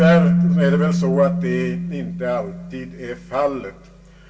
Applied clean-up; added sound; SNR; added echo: none; Keyboard (musical); -2 dB; reverberation time 0.2 s.